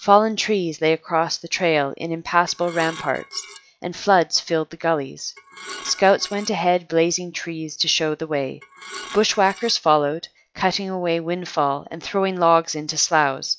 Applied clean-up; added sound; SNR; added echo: classical method log-MMSE.